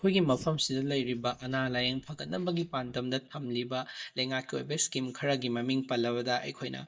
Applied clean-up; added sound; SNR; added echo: neural mask model DeepFilterNet 3.